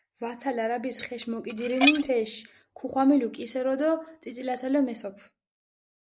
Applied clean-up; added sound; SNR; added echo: neural mask model Resemble Enhance denoiser.